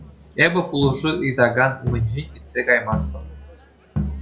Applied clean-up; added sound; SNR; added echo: none; Crowd; 8 dB; none.